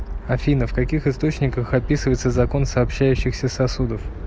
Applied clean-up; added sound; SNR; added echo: none; none; none; none.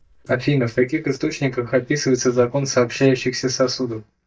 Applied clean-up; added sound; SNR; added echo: neural mask model DeepFilterNet 3.